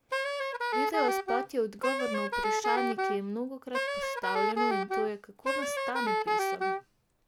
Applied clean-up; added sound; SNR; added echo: none; Wind instrument, woodwind instrument; -4 dB; none.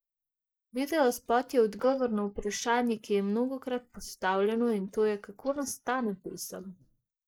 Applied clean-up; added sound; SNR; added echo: neural mask model Resemble Enhance denoiser.